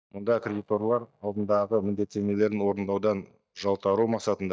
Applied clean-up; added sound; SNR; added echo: neural mask model DeepFilterNet 3.